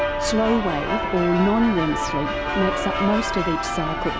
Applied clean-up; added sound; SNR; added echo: none; Church bell; 2 dB; none.